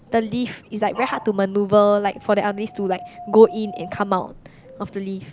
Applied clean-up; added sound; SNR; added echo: none; Dog; 20 dB; none.